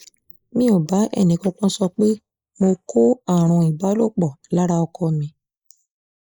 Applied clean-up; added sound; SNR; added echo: neural mask model Resemble Enhance denoiser.